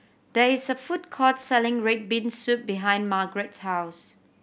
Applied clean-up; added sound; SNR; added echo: none; none; none; none.